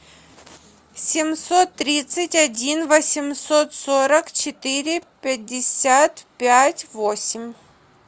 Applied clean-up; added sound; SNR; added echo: none; none; none; none.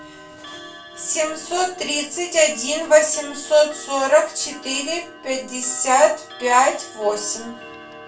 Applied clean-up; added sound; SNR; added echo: none; Clock; 19 dB; reverberation time 0.3 s.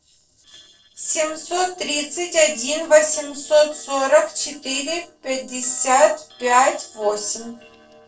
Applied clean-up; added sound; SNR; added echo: neural separator model SepFormer DNS4.